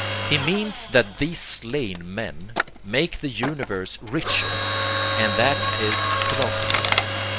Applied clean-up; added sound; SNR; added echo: none; Mechanisms; 0 dB; none.